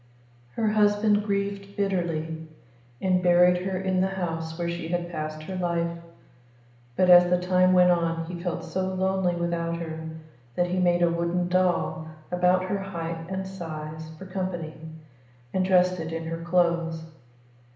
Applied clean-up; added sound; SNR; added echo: none; none; none; reverberation time 0.8 s.